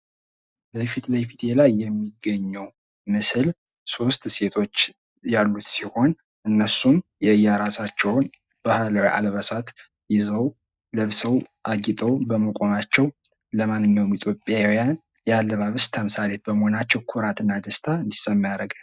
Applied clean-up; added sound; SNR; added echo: neural mask model DeepFilterNet 3.